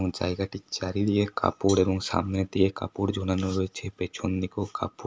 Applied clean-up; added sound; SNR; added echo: none; Cowbell; 20 dB; none.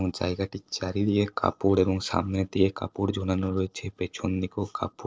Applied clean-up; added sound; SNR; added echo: neural separator model SepFormer DNS4.